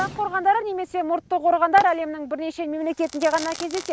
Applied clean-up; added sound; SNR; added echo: none; Crackle / Fireworks; 17 dB; none.